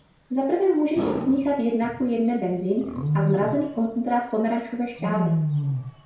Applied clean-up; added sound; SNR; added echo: none; Wild animals; 5 dB; reverberation time 0.6 s.